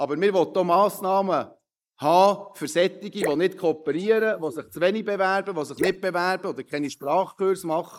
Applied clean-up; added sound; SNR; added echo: neural mask model Resemble Enhance denoiser.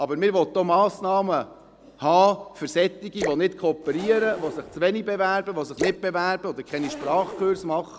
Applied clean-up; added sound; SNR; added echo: none; Drip / Splash, splatter + Zipper (clothing); 11 dB; none.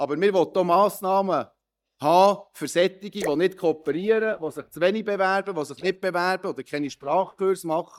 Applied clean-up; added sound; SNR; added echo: neural mask model DeepFilterNet 3.